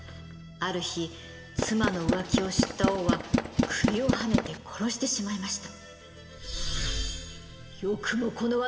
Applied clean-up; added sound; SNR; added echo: none; Tools; -4 dB; reverberation time 1.7 s.